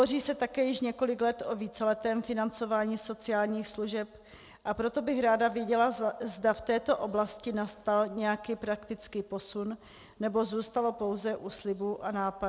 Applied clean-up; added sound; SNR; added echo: none; none; none; none.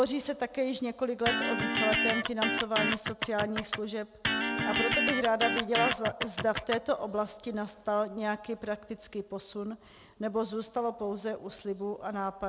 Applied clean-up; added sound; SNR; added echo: none; Electric guitar; -1 dB; none.